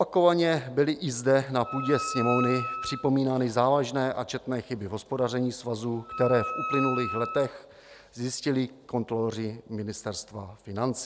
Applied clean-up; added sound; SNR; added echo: none; Wind instrument, woodwind instrument; 8 dB; none.